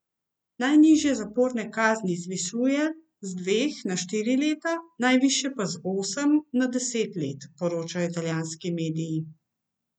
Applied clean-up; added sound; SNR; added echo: none; none; none; none.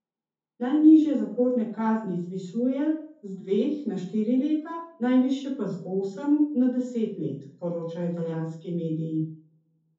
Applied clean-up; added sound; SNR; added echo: none; none; none; reverberation time 0.5 s.